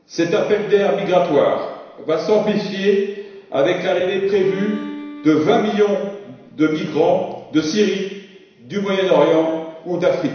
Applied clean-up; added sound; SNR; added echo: none; Bowed string instrument; 19 dB; reverberation time 1.0 s.